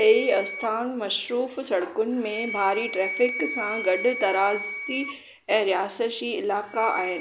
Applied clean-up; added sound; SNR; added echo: none; Wind instrument, woodwind instrument; 10 dB; none.